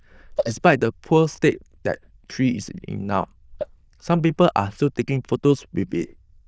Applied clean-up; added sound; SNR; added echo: neural diffusion model UNIVERSE++.